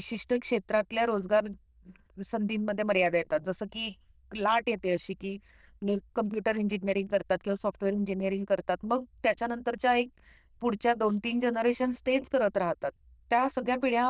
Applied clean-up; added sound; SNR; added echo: neural diffusion model UNIVERSE++.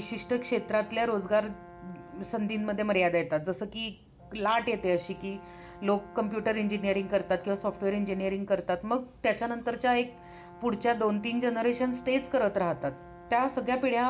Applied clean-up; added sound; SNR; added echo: none; Brass instrument; 20 dB; none.